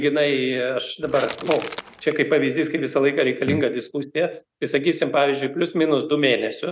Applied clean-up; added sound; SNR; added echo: none; Crushing / Wood; 12 dB; none.